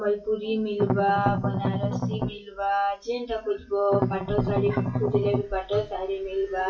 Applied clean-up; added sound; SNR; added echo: classical method WPE with log-MMSE.